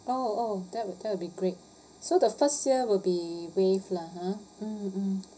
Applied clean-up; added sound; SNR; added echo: none; none; none; reverberation time 0.5 s.